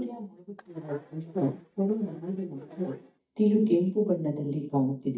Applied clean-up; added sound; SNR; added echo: neural mask model DeepFilterNet 3.